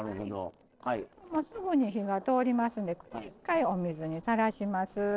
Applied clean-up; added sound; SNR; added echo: neural separator model SepFormer DNS4.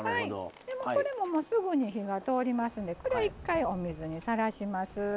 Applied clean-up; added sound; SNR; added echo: none; Subway, metro, underground + Fireworks; 20 dB; none.